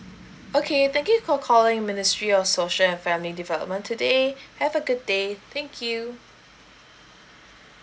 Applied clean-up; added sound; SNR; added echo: none; none; none; none.